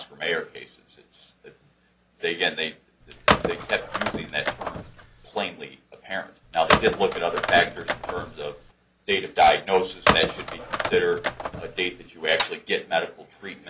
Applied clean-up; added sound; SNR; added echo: none; Telephone; 0 dB; none.